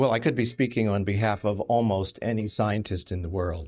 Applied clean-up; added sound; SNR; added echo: neural mask model DeepFilterNet 3.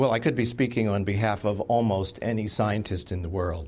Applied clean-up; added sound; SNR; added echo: none; none; none; none.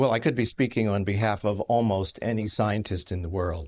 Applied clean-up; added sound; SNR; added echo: neural mask model Resemble Enhance denoiser.